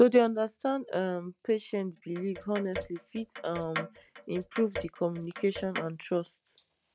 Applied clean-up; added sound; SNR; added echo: none; Clock; 11 dB; none.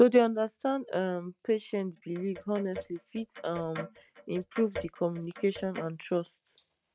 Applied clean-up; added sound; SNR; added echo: neural mask model RNNoise.